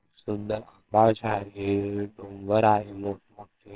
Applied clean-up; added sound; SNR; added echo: neural separator model SepFormer WHAMR!.